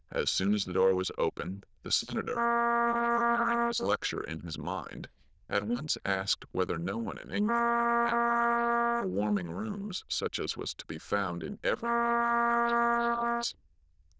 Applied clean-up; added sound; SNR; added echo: neural diffusion model UNIVERSE++.